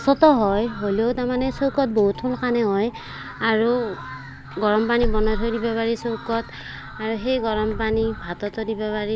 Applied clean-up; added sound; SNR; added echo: none; Wind / Car; 11 dB; none.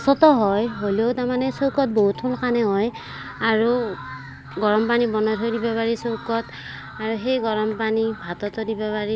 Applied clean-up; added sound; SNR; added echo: none; none; none; none.